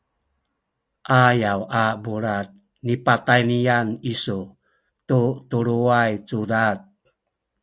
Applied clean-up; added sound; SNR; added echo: none; none; none; none.